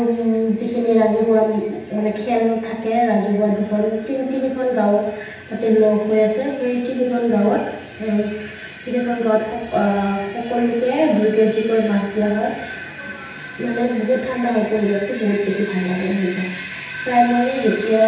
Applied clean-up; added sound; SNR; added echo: none; none; none; reverberation time 0.9 s.